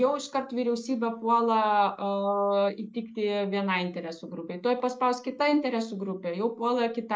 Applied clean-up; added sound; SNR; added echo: neural mask model Resemble Enhance denoiser.